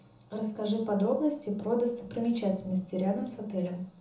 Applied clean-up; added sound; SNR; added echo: none; none; none; reverberation time 1.0 s.